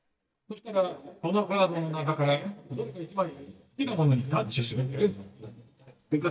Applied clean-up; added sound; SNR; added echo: neural mask model DeepFilterNet 3.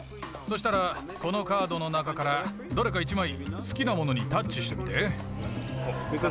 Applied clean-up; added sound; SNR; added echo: none; none; none; none.